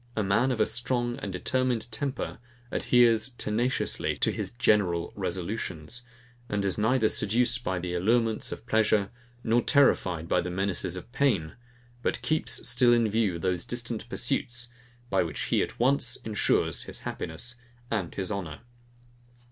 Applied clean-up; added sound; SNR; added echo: none; none; none; none.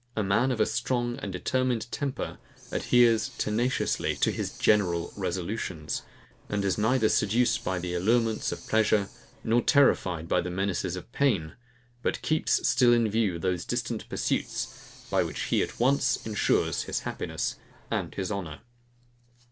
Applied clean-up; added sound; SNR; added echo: neural separator model SepFormer DNS4.